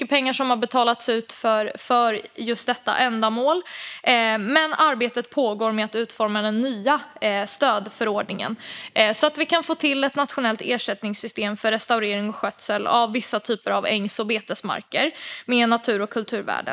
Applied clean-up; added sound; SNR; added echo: neural mask model Resemble Enhance denoiser.